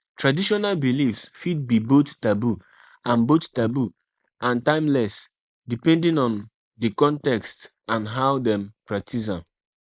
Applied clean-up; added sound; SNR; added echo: neural mask model Resemble Enhance denoiser.